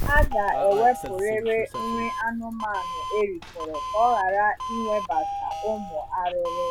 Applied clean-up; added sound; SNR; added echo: none; Doorbell; 5 dB; none.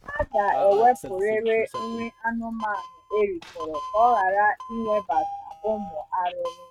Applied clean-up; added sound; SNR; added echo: neural mask model RNNoise.